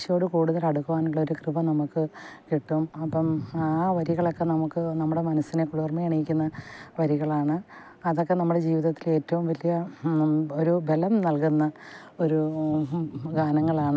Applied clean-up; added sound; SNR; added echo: none; none; none; none.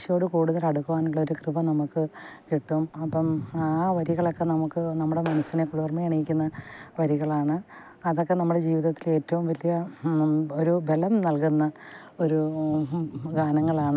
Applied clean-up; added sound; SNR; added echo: none; Clapping; 16 dB; none.